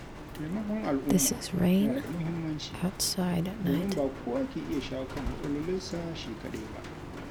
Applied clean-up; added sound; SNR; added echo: none; Rain; -2 dB; none.